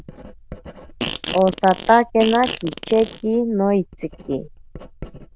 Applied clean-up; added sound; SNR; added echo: neural diffusion model UNIVERSE++.